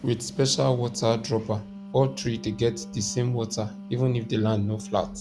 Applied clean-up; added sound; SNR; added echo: none; Wind instrument, woodwind instrument; 14 dB; none.